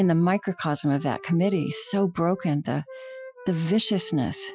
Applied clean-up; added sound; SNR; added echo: classical method Wiener filter.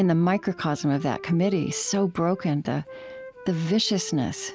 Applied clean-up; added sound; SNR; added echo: none; Wind instrument, woodwind instrument; 18 dB; none.